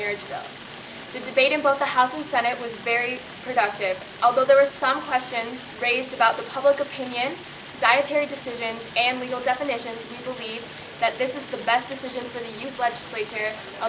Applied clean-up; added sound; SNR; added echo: none; Stream; 16 dB; none.